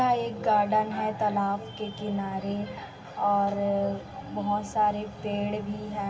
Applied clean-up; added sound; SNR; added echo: none; none; none; reverberation time 1.5 s.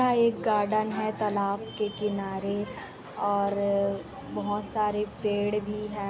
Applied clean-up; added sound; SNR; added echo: none; none; none; none.